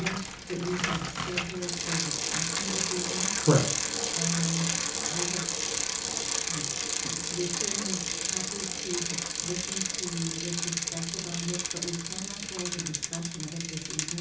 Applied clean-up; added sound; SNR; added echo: none; Bicycle; -3 dB; reverberation time 0.7 s.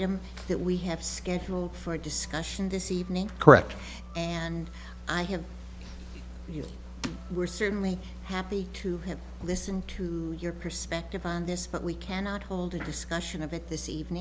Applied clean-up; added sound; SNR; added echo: none; none; none; none.